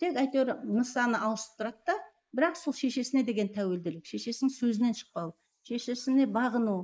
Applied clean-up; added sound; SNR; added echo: neural mask model Resemble Enhance denoiser.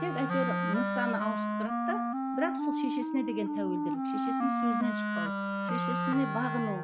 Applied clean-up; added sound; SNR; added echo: none; Wind instrument, woodwind instrument; -3 dB; none.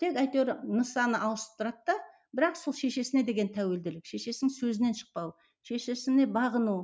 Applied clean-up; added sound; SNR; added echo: none; none; none; none.